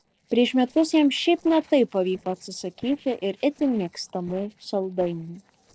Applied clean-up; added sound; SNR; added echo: neural separator model SepFormer DNS4.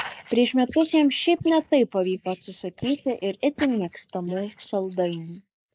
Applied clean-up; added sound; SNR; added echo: neural mask model Resemble Enhance denoiser.